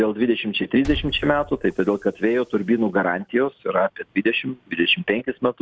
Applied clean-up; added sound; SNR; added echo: none; Liquid; 17 dB; none.